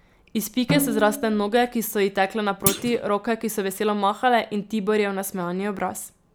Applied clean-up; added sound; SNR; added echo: none; Snare drum + Thump, thud; 7 dB; none.